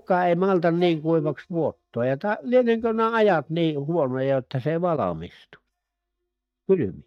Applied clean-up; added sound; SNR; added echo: neural mask model DeepFilterNet 3.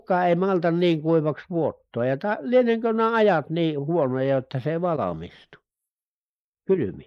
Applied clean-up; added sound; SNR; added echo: neural mask model Resemble Enhance denoiser.